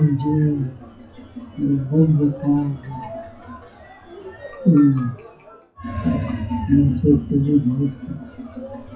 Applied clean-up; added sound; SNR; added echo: classical method WPE with log-MMSE.